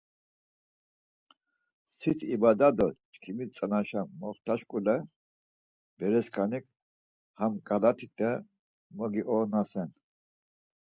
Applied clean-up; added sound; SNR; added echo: none; none; none; none.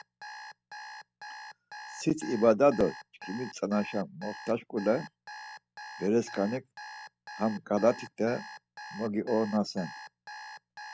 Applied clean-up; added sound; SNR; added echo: none; Alarm; 14 dB; none.